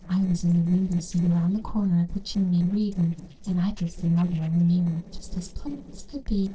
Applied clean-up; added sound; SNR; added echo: neural separator model SepFormer DNS4.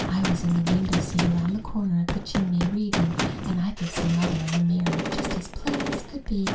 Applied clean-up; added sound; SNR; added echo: none; Gunshot, gunfire; 4 dB; reverberation time 0.2 s.